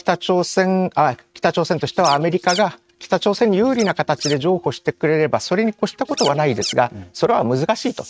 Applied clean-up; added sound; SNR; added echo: neural mask model RNNoise.